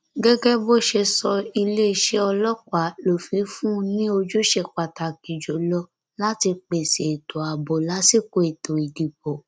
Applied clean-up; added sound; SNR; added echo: none; none; none; none.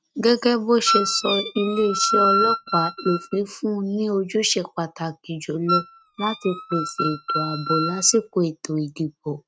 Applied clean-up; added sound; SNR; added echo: neural mask model RNNoise.